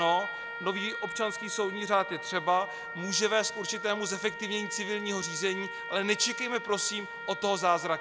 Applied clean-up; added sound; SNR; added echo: none; Trumpet; 8 dB; none.